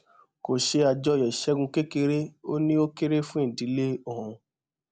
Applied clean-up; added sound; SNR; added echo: none; none; none; none.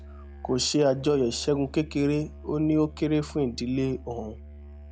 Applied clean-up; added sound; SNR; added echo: none; Musical instrument; 17 dB; none.